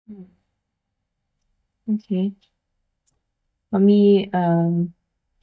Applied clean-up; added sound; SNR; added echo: neural mask model DeepFilterNet 3.